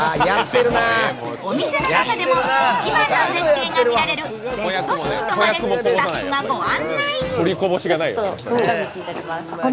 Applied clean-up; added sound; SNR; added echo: none; Cutlery, silverware / Dishes, pots, and pans; 20 dB; none.